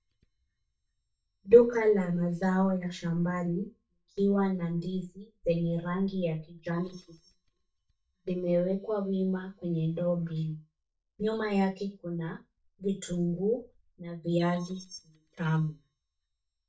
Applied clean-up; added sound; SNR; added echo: neural mask model DeepFilterNet 3.